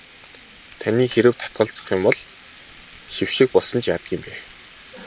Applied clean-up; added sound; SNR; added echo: none; Frying (food); 18 dB; none.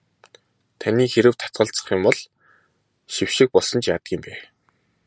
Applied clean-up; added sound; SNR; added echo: none; none; none; none.